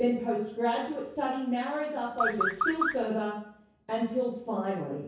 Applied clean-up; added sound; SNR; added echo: none; Car; 0 dB; reverberation time 0.6 s.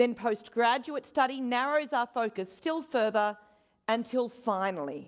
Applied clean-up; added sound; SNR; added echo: none; none; none; none.